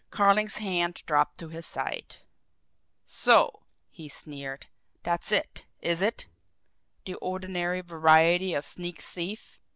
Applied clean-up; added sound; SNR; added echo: none; none; none; none.